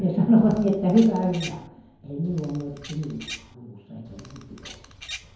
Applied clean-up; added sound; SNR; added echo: none; Bird vocalization, bird call, bird song; 17 dB; reverberation time 0.9 s.